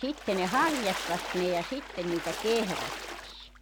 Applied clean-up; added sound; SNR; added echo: none; Water / Splash, splatter; 6 dB; none.